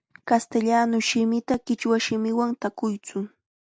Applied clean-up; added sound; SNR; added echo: none; none; none; none.